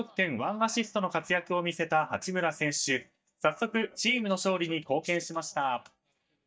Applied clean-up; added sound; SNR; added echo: neural mask model DeepFilterNet 3.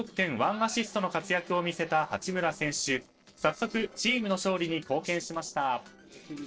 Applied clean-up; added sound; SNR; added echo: neural separator model SepFormer DNS4.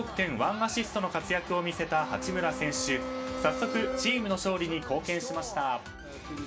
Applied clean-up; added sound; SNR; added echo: none; Wind instrument, woodwind instrument; 6 dB; reverberation time 0.2 s.